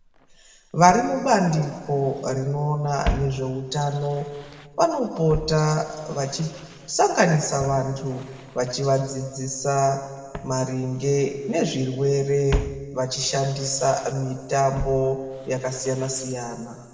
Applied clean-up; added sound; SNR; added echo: none; Walk, footsteps; 13 dB; reverberation time 1.5 s.